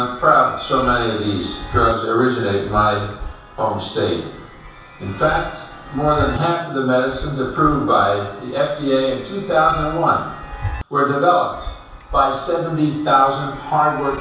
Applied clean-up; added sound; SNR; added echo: none; Chime; 14 dB; reverberation time 0.7 s.